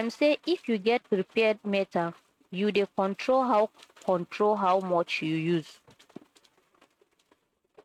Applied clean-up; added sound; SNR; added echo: neural mask model RNNoise.